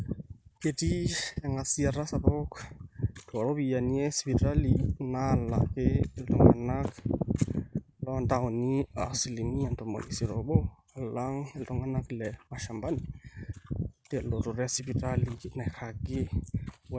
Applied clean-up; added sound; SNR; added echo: neural mask model RNNoise.